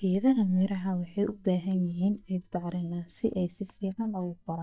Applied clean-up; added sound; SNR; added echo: neural mask model DeepFilterNet 3.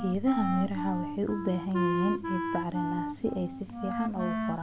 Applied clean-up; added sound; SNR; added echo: none; Wind instrument, woodwind instrument; 2 dB; none.